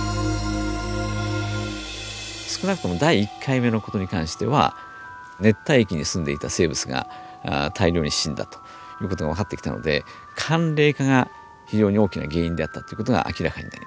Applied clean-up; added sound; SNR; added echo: none; none; none; none.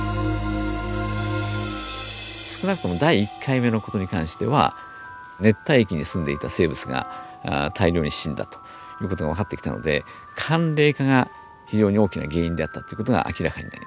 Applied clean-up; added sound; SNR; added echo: none; Wind instrument, woodwind instrument; 19 dB; none.